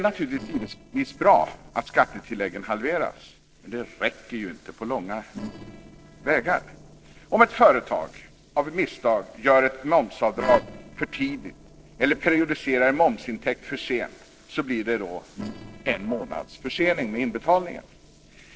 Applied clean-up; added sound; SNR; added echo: neural separator model SepFormer DNS4.